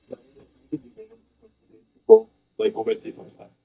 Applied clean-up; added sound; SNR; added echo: neural mask model DeepFilterNet 3.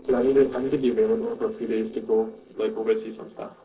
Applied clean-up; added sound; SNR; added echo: neural separator model SepFormer DNS4.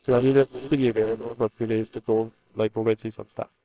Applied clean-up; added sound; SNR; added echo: neural separator model SepFormer WHAMR!.